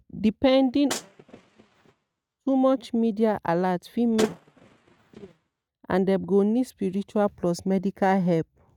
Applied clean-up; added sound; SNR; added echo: neural mask model RNNoise.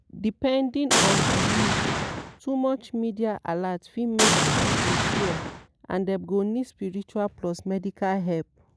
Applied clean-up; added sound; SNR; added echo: none; Boom; -5 dB; none.